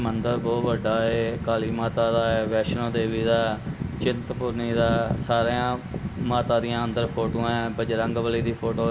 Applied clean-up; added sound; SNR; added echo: none; none; none; reverberation time 0.8 s.